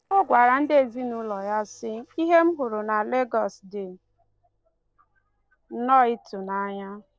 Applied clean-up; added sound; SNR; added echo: neural separator model SepFormer DNS4.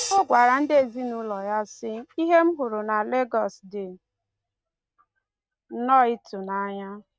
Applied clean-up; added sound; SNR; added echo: neural mask model RNNoise.